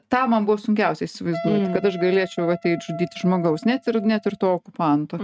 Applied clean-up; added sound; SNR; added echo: neural mask model RNNoise.